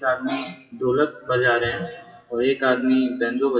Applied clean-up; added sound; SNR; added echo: classical method WPE with log-MMSE.